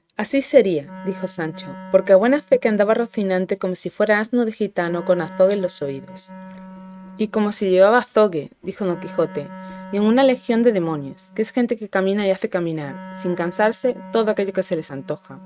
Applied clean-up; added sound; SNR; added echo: neural mask model RNNoise.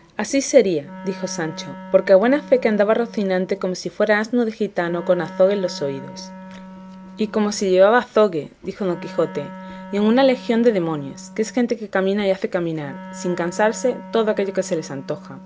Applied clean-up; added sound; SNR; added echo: none; Wind instrument, woodwind instrument; 18 dB; none.